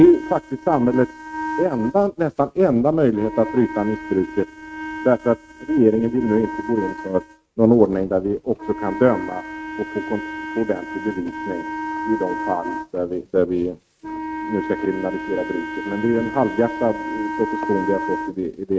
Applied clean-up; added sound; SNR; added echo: neural mask model RNNoise.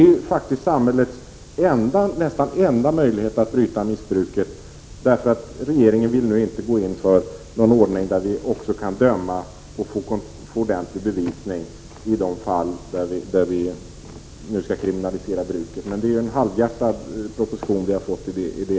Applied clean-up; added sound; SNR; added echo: none; none; none; none.